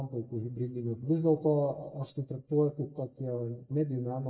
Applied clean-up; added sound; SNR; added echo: neural mask model DeepFilterNet 3.